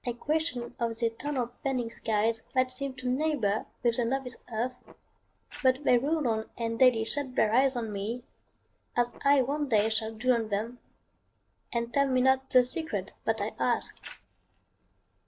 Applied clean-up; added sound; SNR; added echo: neural separator model SepFormer DNS4.